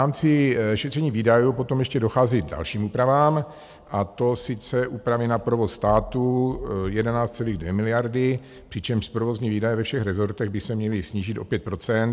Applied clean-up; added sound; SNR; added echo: none; none; none; none.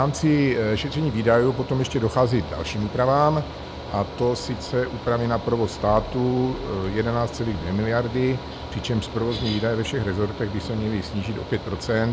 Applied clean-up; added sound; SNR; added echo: none; Mechanical fan; 11 dB; none.